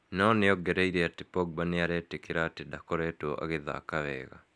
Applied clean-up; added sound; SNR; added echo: none; none; none; none.